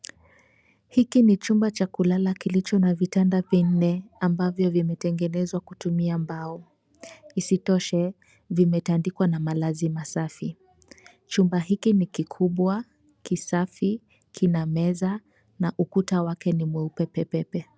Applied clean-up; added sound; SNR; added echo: none; none; none; none.